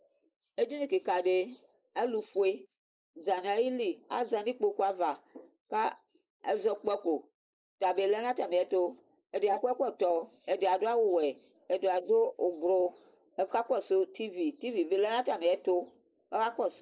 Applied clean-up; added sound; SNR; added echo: neural mask model Resemble Enhance denoiser.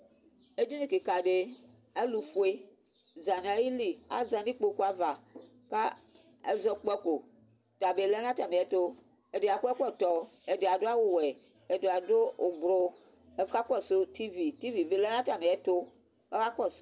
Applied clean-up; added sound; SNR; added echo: none; none; none; none.